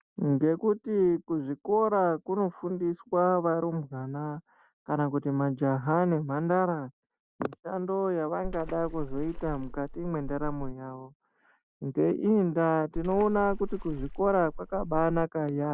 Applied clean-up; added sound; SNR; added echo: none; Water / Splash, splatter; 8 dB; none.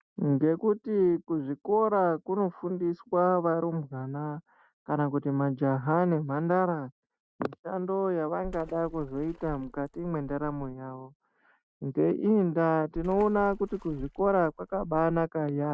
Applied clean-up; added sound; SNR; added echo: neural mask model RNNoise.